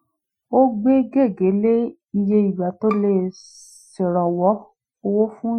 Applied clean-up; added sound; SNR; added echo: classical method Wiener filter.